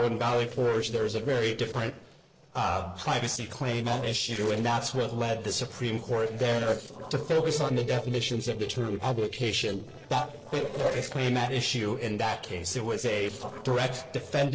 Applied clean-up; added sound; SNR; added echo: neural separator model SepFormer DNS4.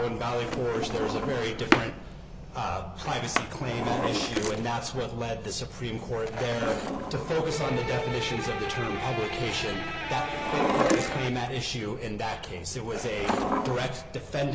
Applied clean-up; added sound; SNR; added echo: none; Drawer open or close + Electric guitar; 1 dB; none.